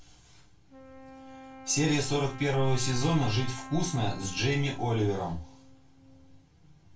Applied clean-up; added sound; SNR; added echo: none; Wind instrument, woodwind instrument; 17 dB; reverberation time 0.2 s.